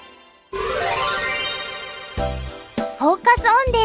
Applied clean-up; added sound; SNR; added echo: none; none; none; none.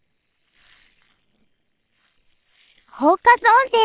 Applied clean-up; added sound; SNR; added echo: neural separator model SepFormer WHAM!.